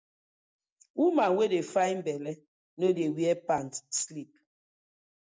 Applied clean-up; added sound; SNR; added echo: none; none; none; none.